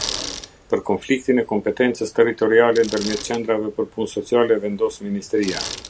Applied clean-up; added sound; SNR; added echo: none; Bicycle; 14 dB; none.